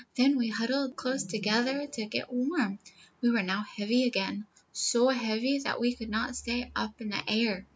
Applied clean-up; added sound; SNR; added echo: none; none; none; none.